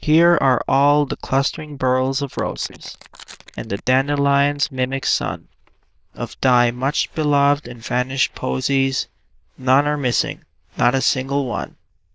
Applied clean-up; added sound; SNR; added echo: neural diffusion model UNIVERSE++.